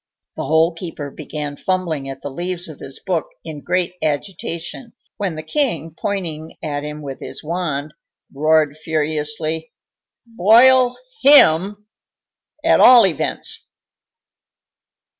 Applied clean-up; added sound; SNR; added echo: none; none; none; none.